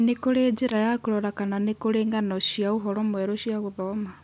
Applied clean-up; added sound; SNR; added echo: none; none; none; none.